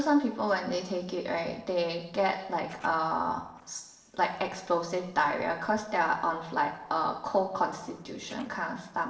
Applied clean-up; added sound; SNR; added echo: neural separator model SepFormer DNS4.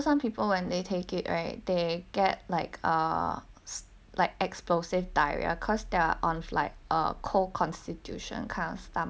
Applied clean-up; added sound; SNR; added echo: none; none; none; none.